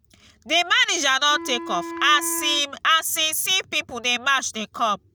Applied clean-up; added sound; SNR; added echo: none; Wind instrument, woodwind instrument; 12 dB; none.